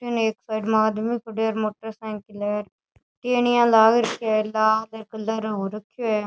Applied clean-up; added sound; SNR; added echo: none; none; none; none.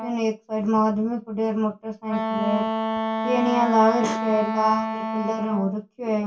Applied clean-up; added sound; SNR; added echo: none; Wind instrument, woodwind instrument; 5 dB; reverberation time 0.2 s.